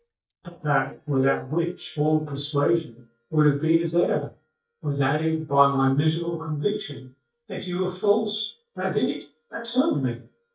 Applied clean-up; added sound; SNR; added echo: neural mask model DeepFilterNet 3.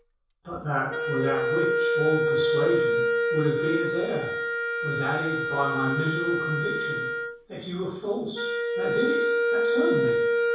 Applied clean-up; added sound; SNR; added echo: none; Wind instrument, woodwind instrument; -4 dB; reverberation time 0.7 s.